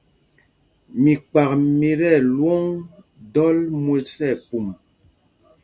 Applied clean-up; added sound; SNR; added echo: none; none; none; none.